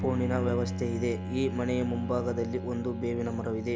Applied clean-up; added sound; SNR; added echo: none; Bowed string instrument; 4 dB; none.